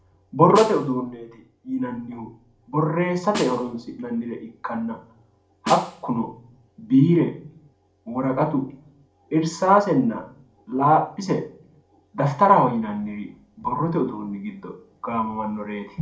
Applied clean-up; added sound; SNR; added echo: none; Snare drum; 13 dB; reverberation time 0.4 s.